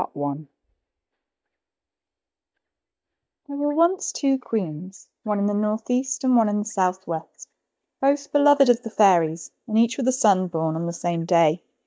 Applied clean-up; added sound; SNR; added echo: neural mask model DeepFilterNet 3.